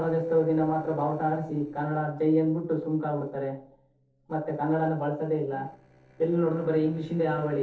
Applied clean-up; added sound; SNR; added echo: neural separator model SepFormer DNS4.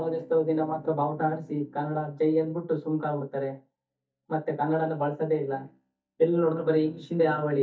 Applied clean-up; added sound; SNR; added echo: neural mask model DeepFilterNet 3.